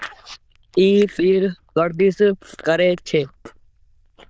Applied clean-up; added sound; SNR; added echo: neural diffusion model UNIVERSE++.